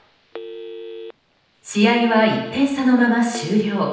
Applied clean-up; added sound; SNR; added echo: none; Telephone; 16 dB; reverberation time 0.9 s.